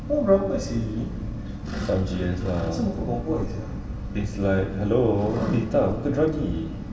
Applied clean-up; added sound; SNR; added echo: none; Meow; 15 dB; reverberation time 1.8 s.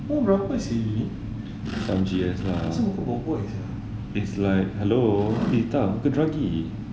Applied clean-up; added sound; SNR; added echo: none; none; none; none.